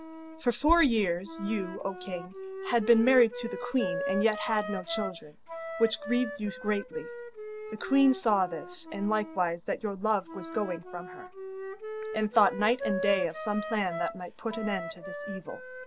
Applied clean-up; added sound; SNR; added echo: none; Wind instrument, woodwind instrument; 9 dB; none.